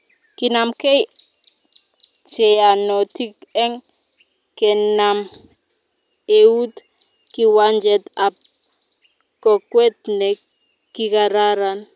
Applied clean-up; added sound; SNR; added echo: none; none; none; none.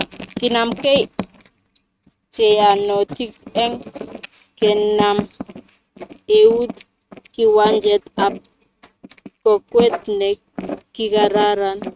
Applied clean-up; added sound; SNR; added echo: neural mask model RNNoise.